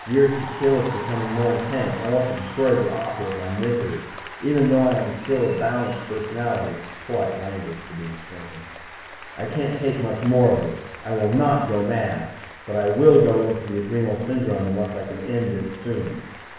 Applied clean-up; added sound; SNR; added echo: none; Applause / Cheering; 15 dB; reverberation time 0.9 s.